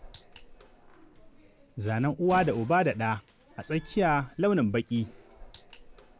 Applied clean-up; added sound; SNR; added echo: none; Slam; 19 dB; none.